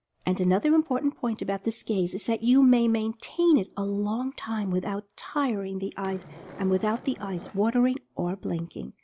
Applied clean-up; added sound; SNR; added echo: none; Skateboard; 18 dB; none.